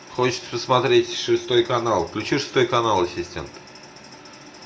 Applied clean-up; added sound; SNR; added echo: none; none; none; none.